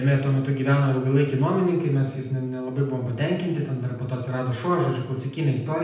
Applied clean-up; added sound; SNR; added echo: none; none; none; reverberation time 0.9 s.